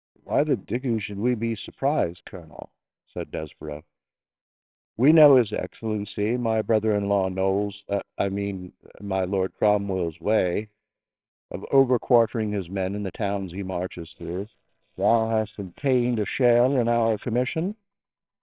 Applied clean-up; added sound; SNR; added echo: neural separator model SepFormer WHAMR!.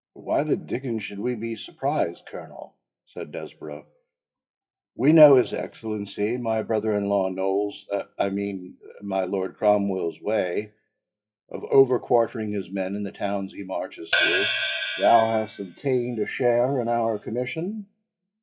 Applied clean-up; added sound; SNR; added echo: classical method WPE with log-MMSE.